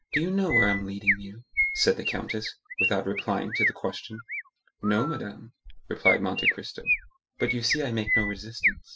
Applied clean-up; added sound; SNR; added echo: classical method spectral subtraction.